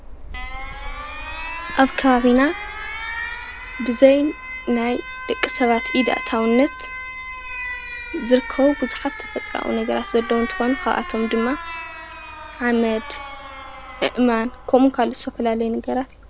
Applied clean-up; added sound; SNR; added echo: none; Alarm; 10 dB; none.